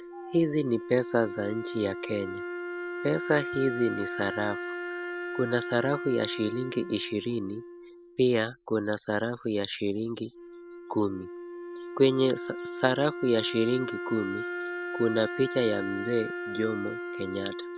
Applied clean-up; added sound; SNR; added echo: none; Wind instrument, woodwind instrument; 8 dB; none.